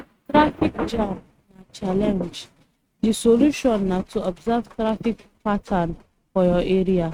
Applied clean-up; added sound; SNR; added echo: neural mask model RNNoise.